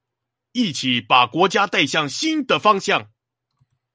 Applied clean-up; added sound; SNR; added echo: none; none; none; none.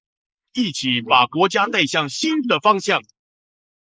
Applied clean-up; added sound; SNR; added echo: neural mask model Resemble Enhance denoiser.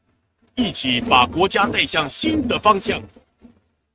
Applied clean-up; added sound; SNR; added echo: neural mask model RNNoise.